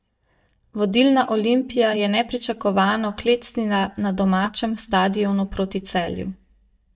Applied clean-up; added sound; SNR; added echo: neural mask model DeepFilterNet 3.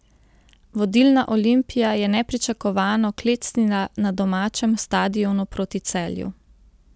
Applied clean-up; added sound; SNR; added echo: none; none; none; none.